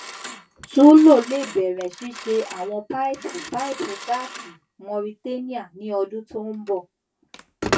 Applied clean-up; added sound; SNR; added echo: none; Telephone; 14 dB; reverberation time 0.1 s.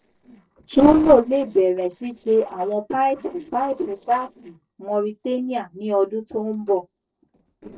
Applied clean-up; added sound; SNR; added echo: neural separator model SepFormer DNS4.